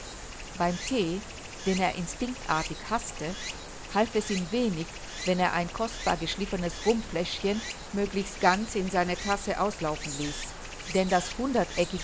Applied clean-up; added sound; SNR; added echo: none; Stream; 9 dB; none.